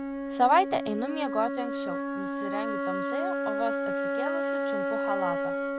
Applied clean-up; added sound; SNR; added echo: none; Wind instrument, woodwind instrument; -1 dB; none.